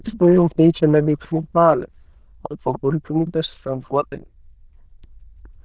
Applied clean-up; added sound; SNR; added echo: neural diffusion model UNIVERSE++.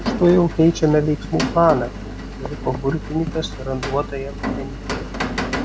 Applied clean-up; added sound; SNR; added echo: none; Rain; 6 dB; none.